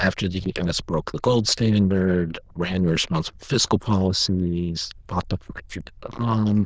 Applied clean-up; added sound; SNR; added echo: neural diffusion model UNIVERSE++.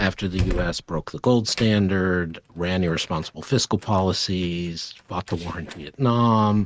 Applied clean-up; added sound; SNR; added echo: neural mask model RNNoise.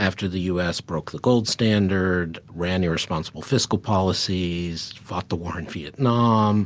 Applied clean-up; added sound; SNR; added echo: none; none; none; none.